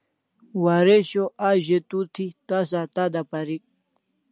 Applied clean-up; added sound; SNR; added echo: none; none; none; none.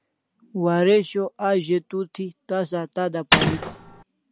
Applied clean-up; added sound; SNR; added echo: none; Mechanisms; -3 dB; none.